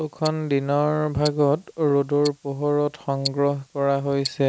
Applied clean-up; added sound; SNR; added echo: neural mask model Resemble Enhance denoiser.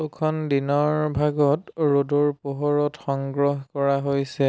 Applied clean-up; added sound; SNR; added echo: none; none; none; none.